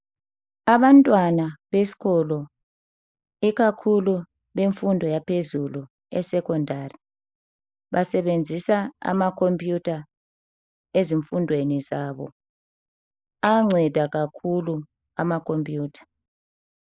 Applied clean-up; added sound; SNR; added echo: neural mask model Resemble Enhance denoiser.